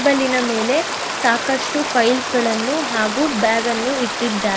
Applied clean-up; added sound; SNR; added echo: none; Stream; 4 dB; none.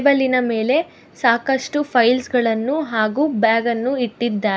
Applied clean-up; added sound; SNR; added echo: none; none; none; none.